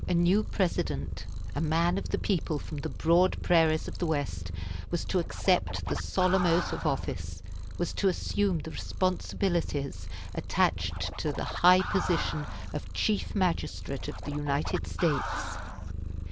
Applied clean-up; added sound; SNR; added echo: none; Scratching (performance technique) + Purr; 5 dB; none.